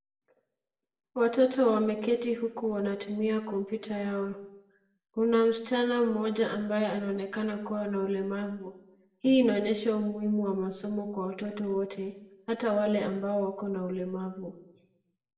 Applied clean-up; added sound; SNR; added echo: none; none; none; reverberation time 0.7 s.